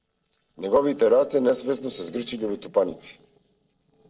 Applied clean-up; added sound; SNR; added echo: neural separator model SepFormer DNS4.